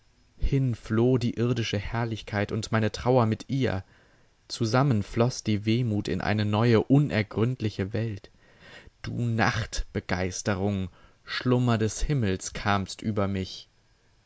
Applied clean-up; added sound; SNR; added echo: none; none; none; none.